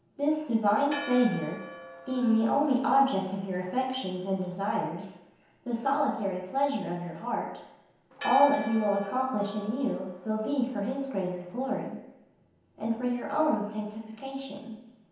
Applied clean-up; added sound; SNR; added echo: none; Church bell; 15 dB; reverberation time 1.0 s.